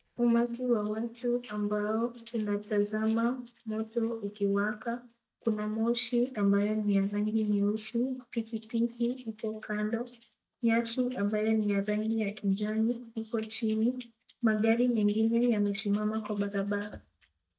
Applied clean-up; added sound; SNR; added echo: neural mask model DeepFilterNet 3.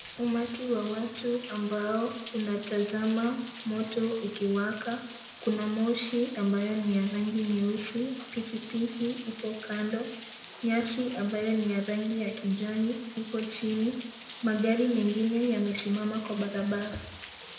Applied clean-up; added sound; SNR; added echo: none; Rain; 12 dB; reverberation time 0.8 s.